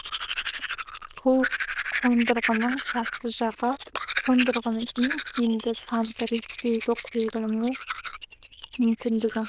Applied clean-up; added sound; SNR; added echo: neural diffusion model UNIVERSE++.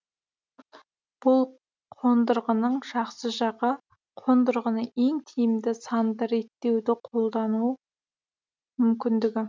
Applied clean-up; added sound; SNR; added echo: none; none; none; none.